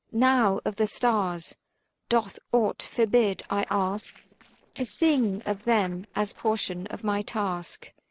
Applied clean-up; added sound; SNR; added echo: neural separator model SepFormer DNS4.